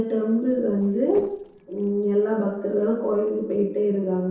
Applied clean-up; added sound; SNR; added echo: neural separator model SepFormer DNS4.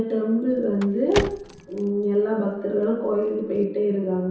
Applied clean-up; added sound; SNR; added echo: none; Car; 13 dB; reverberation time 0.7 s.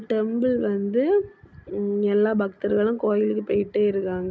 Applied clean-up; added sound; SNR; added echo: none; none; none; none.